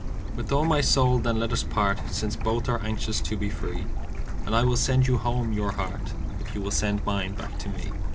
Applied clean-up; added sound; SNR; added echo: none; Stream / Bird; 1 dB; none.